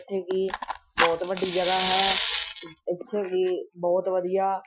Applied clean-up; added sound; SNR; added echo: classical method Wiener filter.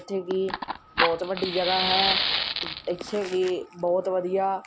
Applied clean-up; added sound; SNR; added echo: none; Fire; 2 dB; none.